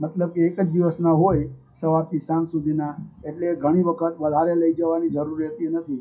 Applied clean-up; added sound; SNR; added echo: classical method WPE with log-MMSE.